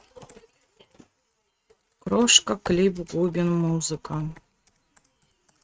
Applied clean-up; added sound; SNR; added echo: neural mask model RNNoise.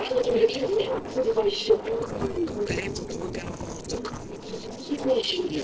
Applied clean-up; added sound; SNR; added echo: neural separator model SepFormer DNS4.